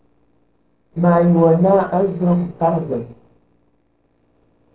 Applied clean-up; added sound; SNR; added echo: neural separator model SepFormer DNS4.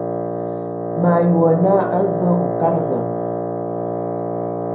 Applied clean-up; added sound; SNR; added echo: none; Wind instrument, woodwind instrument; 2 dB; reverberation time 0.6 s.